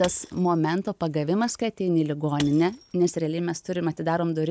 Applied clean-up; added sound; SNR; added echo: none; Shatter / Crushing; 19 dB; none.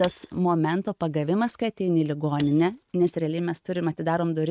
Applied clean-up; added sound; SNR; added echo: neural mask model RNNoise.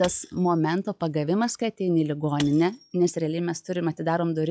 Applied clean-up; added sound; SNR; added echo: classical method log-MMSE.